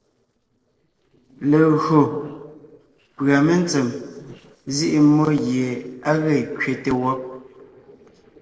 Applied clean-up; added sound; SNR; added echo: neural separator model SepFormer DNS4.